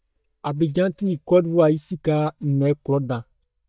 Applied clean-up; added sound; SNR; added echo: neural mask model DeepFilterNet 3.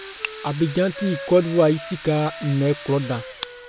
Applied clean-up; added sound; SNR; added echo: none; Wind instrument, woodwind instrument + Drill; 14 dB; none.